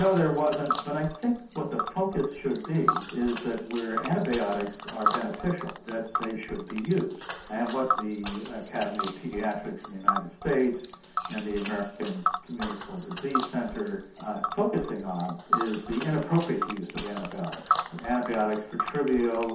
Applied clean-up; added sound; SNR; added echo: none; Tick; 4 dB; reverberation time 0.5 s.